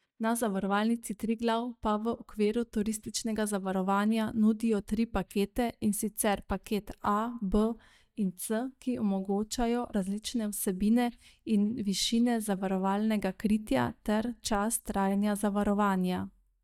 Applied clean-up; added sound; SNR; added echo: neural mask model DeepFilterNet 3.